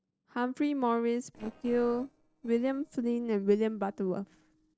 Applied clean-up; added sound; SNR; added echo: neural separator model SepFormer DNS4.